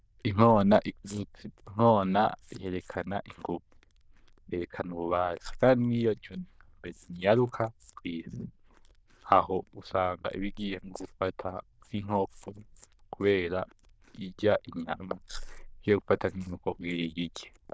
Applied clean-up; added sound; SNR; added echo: neural diffusion model UNIVERSE++.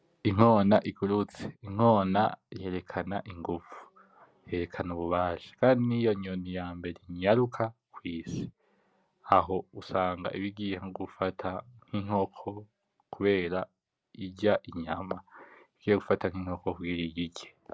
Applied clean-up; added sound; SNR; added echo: none; none; none; none.